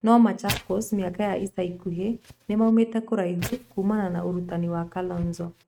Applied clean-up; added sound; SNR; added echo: neural mask model RNNoise.